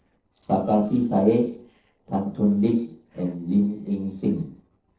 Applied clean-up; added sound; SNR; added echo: neural separator model SepFormer DNS4.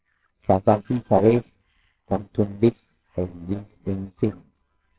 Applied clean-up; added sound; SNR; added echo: neural separator model SepFormer WHAMR!.